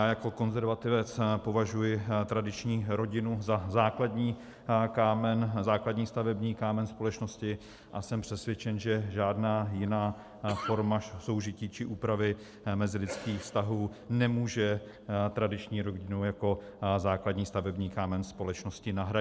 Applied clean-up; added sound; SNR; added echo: none; none; none; none.